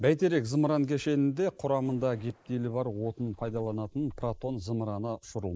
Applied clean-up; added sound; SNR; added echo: neural mask model Resemble Enhance denoiser.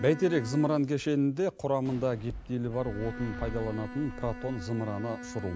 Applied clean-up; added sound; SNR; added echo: none; Bowed string instrument + Fireworks; 12 dB; none.